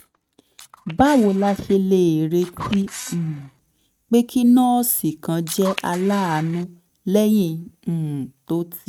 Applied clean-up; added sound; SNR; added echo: neural mask model RNNoise.